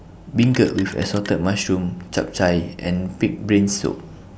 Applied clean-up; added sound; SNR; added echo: none; Telephone; 20 dB; none.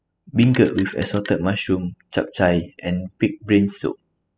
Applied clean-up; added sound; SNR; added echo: classical method spectral subtraction.